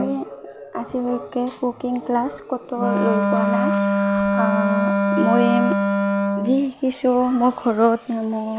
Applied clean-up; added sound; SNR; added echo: none; Wind instrument, woodwind instrument; 0 dB; none.